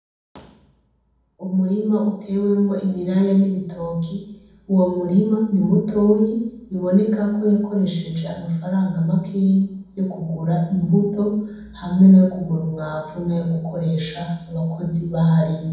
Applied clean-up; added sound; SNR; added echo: none; none; none; reverberation time 1.2 s.